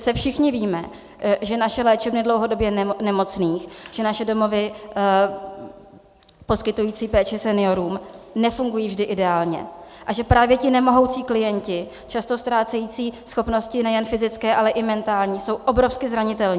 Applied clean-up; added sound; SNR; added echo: none; none; none; none.